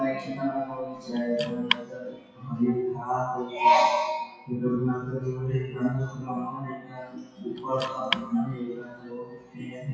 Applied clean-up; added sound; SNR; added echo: classical method WPE with log-MMSE.